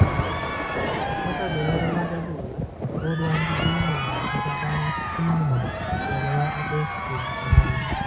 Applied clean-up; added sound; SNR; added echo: none; Crowd + Thunder; 2 dB; none.